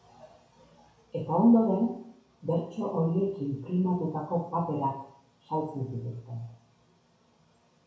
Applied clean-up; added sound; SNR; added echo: none; none; none; reverberation time 0.6 s.